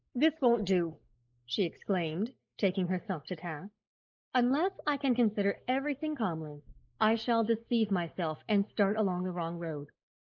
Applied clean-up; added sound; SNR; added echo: neural mask model Resemble Enhance denoiser.